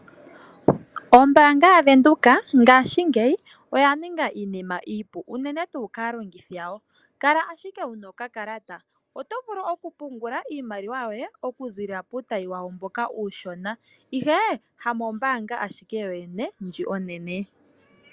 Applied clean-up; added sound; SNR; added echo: none; none; none; none.